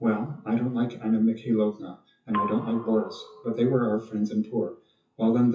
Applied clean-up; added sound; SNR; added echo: classical method WPE with log-MMSE.